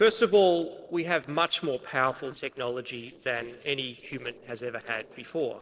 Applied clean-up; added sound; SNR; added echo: neural separator model SepFormer DNS4.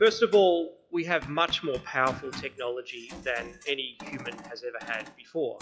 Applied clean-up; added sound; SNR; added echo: classical method log-MMSE.